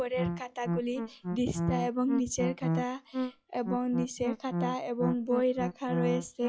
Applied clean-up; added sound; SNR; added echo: classical method log-MMSE.